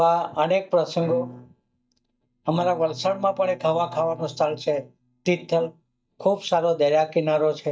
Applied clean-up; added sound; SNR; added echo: neural mask model DeepFilterNet 3.